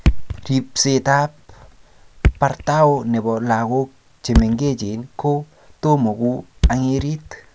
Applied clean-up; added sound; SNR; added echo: none; Thump, thud; 5 dB; none.